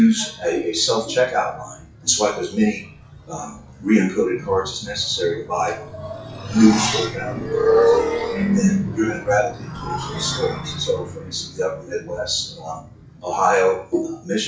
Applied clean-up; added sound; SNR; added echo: classical method WPE with log-MMSE.